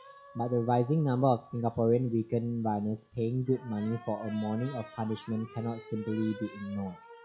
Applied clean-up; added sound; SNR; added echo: classical method log-MMSE.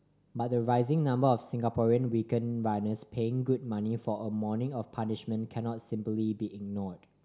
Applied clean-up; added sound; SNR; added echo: none; none; none; none.